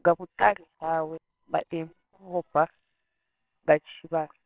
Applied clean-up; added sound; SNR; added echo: neural separator model SepFormer WHAMR!.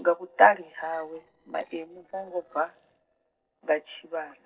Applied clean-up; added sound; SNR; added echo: neural separator model SepFormer DNS4.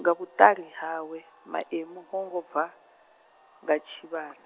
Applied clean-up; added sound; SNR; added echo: none; none; none; none.